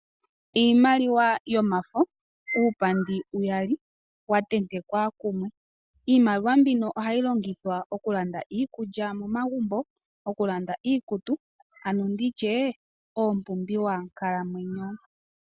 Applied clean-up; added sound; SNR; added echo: none; none; none; none.